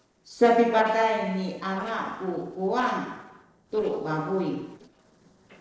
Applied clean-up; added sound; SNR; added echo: neural separator model SepFormer DNS4.